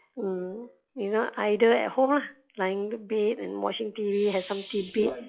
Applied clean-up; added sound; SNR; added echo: classical method log-MMSE.